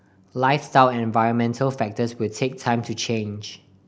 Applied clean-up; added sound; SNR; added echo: none; none; none; none.